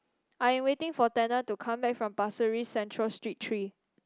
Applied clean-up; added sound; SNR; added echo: none; none; none; none.